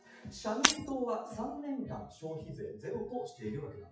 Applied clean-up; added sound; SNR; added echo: classical method WPE with log-MMSE.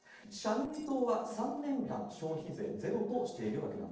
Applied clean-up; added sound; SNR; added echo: neural separator model SepFormer DNS4.